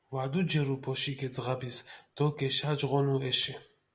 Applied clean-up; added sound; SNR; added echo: none; none; none; none.